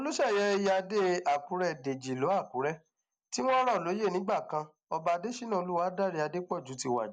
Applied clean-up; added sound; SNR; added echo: none; none; none; none.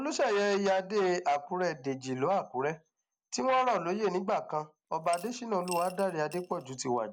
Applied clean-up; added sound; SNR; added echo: none; Coin (dropping) / Glass; 19 dB; none.